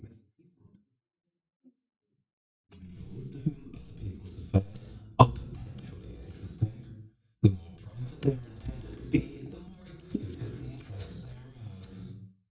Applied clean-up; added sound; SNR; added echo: neural mask model DeepFilterNet 3.